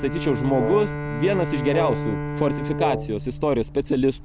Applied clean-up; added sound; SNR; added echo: none; Wind instrument, woodwind instrument + Bowed string instrument; 5 dB; none.